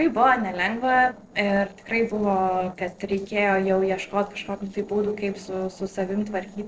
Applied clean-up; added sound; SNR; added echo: neural separator model SepFormer DNS4.